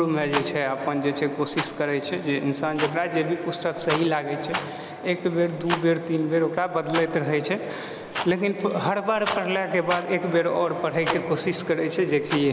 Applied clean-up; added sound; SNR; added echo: none; Rattle; 12 dB; none.